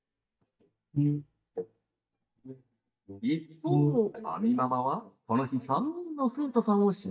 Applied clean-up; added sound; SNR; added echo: neural mask model DeepFilterNet 3.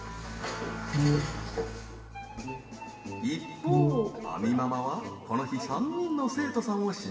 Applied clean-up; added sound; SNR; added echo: none; Brass instrument; -2 dB; reverberation time 2.2 s.